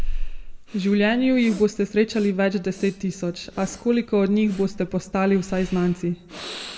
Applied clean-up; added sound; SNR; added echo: none; Breathing; 9 dB; reverberation time 1.1 s.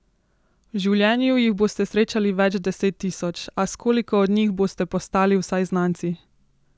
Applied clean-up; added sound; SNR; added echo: none; none; none; none.